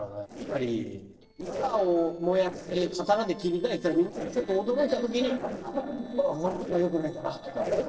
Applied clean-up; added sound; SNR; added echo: neural separator model SepFormer DNS4.